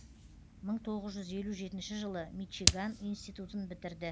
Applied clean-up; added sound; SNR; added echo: none; Hands; 0 dB; none.